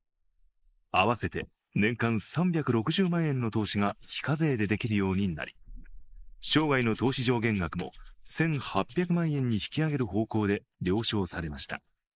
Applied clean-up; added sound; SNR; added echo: neural mask model Resemble Enhance denoiser.